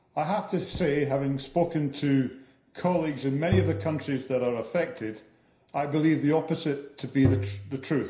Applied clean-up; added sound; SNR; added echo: none; Tap; 2 dB; reverberation time 0.5 s.